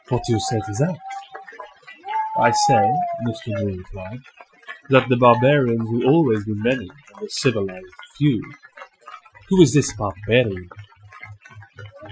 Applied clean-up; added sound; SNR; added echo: classical method Wiener filter.